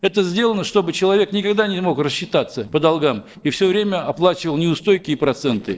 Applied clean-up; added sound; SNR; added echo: neural separator model SepFormer DNS4.